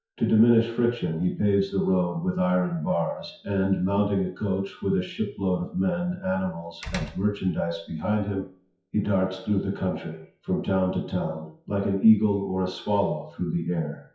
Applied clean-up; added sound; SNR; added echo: classical method WPE with log-MMSE.